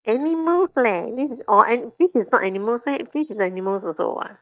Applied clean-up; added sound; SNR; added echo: neural mask model DeepFilterNet 3.